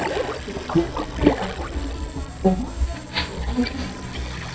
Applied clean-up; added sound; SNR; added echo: neural mask model DeepFilterNet 3.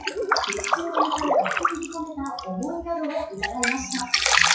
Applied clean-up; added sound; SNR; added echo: classical method WPE with log-MMSE.